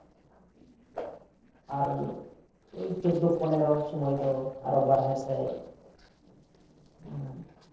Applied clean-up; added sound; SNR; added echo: neural separator model SepFormer DNS4.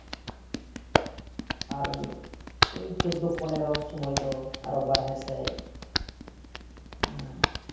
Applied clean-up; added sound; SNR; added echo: none; Hands; -1 dB; reverberation time 0.9 s.